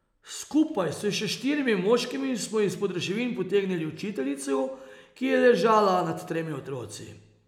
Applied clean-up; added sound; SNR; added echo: none; none; none; none.